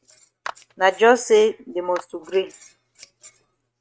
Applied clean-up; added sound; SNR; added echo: neural mask model RNNoise.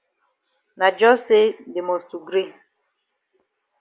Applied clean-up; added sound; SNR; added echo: none; none; none; none.